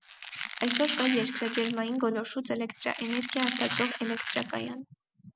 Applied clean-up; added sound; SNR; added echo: none; Squeak; 3 dB; none.